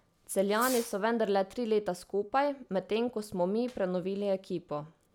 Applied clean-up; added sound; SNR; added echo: none; Fireworks; 13 dB; none.